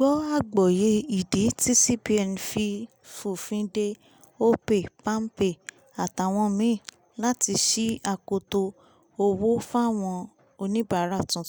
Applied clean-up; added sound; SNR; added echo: none; none; none; none.